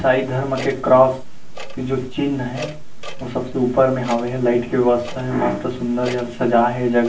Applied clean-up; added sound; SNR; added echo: none; Clock; 19 dB; reverberation time 0.3 s.